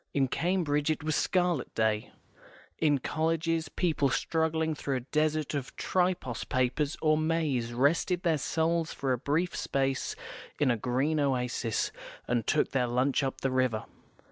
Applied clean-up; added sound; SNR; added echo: none; none; none; none.